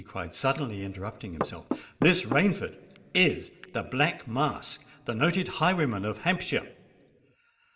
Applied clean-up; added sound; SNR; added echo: none; Knock / Wood; 8 dB; reverberation time 0.9 s.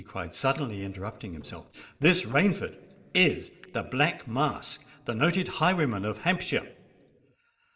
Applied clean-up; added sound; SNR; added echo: neural separator model SepFormer DNS4.